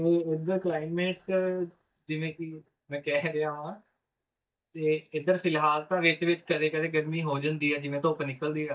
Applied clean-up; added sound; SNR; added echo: neural mask model DeepFilterNet 3.